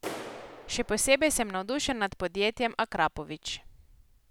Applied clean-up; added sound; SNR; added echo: none; Clapping; 16 dB; none.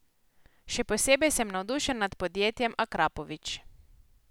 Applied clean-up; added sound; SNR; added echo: none; none; none; none.